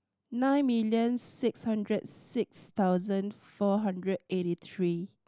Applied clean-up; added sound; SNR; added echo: none; none; none; none.